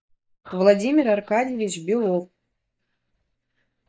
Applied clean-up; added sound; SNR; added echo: neural mask model DeepFilterNet 3.